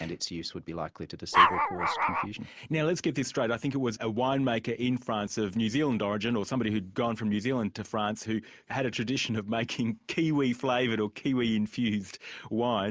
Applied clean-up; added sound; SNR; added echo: none; Dog; -4 dB; none.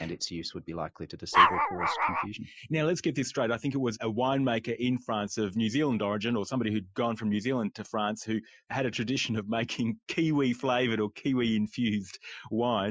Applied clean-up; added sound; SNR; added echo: classical method Wiener filter.